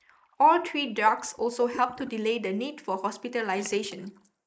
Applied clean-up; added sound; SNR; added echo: neural mask model Resemble Enhance denoiser.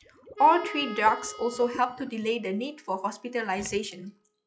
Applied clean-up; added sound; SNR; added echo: classical method log-MMSE.